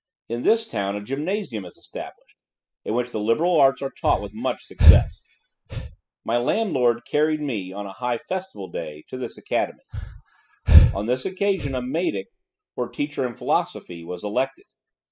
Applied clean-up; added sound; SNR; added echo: classical method spectral subtraction.